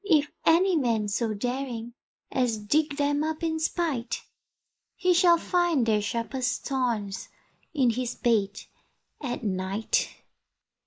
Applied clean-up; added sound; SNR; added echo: neural mask model Resemble Enhance denoiser.